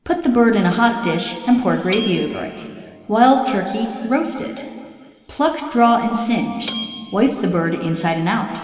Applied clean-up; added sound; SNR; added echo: none; Bell; 15 dB; reverberation time 2.5 s.